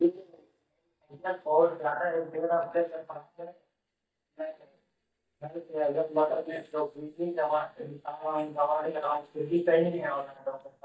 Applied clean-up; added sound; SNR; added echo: neural mask model DeepFilterNet 3.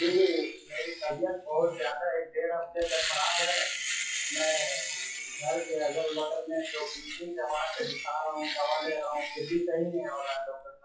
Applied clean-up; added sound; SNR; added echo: classical method WPE with log-MMSE.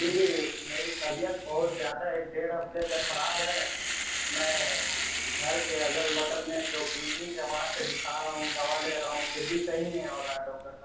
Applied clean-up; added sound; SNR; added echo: none; Domestic sounds, home sounds; 2 dB; reverberation time 0.7 s.